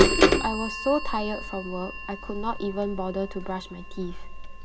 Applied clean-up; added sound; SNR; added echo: none; Bird vocalization, bird call, bird song / Telephone; -3 dB; reverberation time 1.7 s.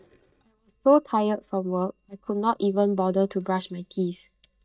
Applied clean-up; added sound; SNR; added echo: neural mask model DeepFilterNet 3.